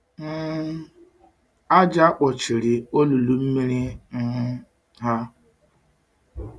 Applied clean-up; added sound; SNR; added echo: none; none; none; none.